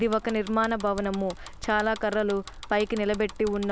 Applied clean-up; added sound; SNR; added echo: none; Bicycle; 15 dB; none.